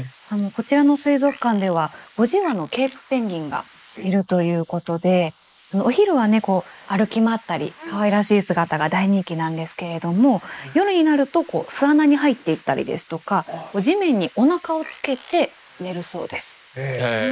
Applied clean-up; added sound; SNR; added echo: neural mask model Resemble Enhance denoiser.